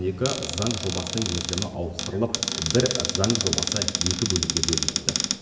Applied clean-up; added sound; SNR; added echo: none; Cupboard open or close; 0 dB; reverberation time 1.1 s.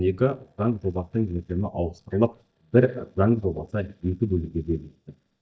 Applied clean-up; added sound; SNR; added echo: neural mask model DeepFilterNet 3.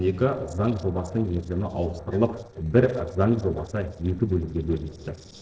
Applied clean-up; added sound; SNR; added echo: neural separator model SepFormer DNS4.